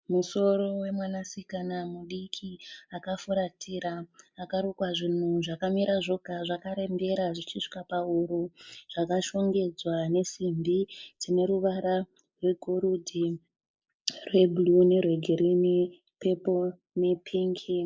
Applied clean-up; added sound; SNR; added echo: neural mask model Resemble Enhance denoiser.